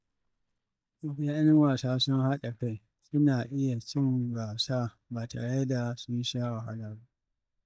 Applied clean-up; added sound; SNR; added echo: neural mask model DeepFilterNet 3.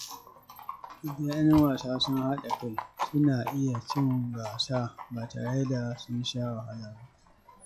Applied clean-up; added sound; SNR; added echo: classical method log-MMSE.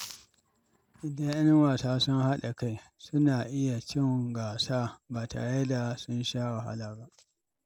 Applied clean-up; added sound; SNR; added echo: none; none; none; none.